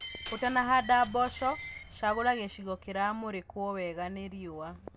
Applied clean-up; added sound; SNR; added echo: none; Glass; -4 dB; none.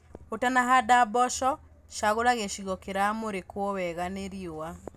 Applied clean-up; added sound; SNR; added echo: none; none; none; none.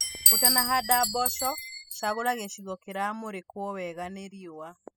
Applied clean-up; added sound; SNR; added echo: classical method spectral subtraction.